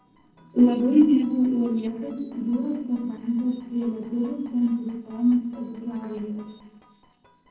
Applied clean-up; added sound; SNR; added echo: neural separator model SepFormer DNS4.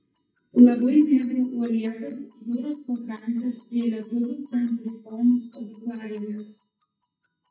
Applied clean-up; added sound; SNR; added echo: neural mask model DeepFilterNet 3.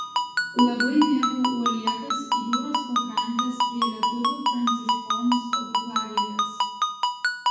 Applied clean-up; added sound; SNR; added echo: none; Ringtone; -2 dB; reverberation time 1.1 s.